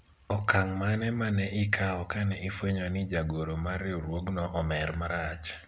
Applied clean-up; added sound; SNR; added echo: none; none; none; none.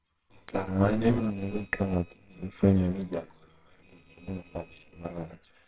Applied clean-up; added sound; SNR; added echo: neural separator model SepFormer WHAMR!.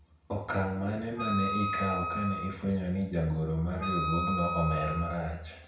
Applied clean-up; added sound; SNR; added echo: none; Wind instrument, woodwind instrument; 4 dB; reverberation time 0.6 s.